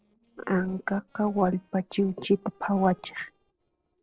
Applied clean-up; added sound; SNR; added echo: neural separator model SepFormer DNS4.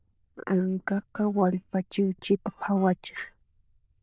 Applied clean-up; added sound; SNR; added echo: neural diffusion model UNIVERSE++.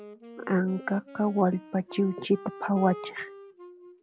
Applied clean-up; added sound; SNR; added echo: none; Wind instrument, woodwind instrument; 16 dB; none.